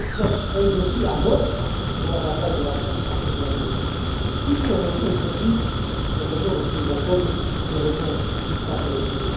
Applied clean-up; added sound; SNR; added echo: none; Fire; -2 dB; reverberation time 0.9 s.